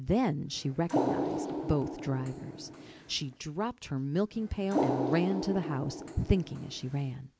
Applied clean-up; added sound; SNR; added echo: none; Water; 3 dB; none.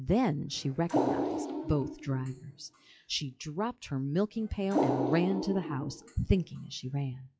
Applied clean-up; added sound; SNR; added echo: classical method log-MMSE.